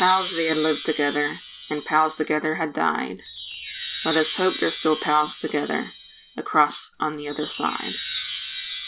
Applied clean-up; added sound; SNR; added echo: none; Wind chime; -4 dB; none.